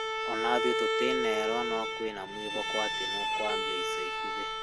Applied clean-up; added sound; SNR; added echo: none; Bowed string instrument; -4 dB; none.